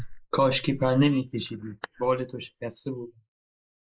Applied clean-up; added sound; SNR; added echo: neural mask model Resemble Enhance denoiser.